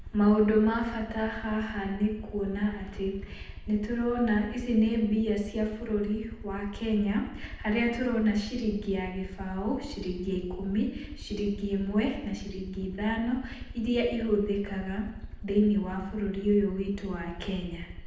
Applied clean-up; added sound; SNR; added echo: none; Aircraft; 12 dB; reverberation time 0.8 s.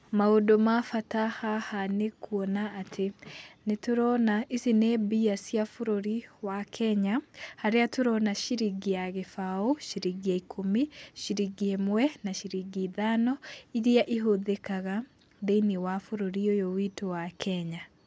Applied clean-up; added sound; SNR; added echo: none; none; none; none.